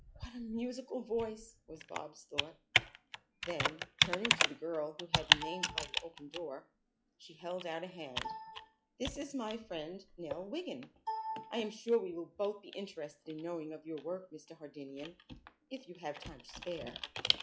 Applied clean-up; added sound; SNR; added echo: classical method log-MMSE.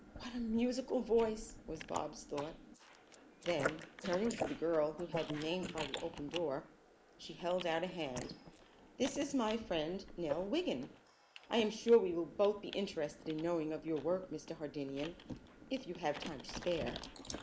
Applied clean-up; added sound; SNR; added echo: neural mask model Resemble Enhance denoiser.